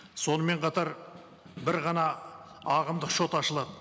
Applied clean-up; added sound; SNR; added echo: none; Snare drum; 18 dB; none.